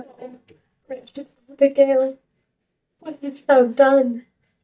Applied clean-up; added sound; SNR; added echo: neural mask model DeepFilterNet 3.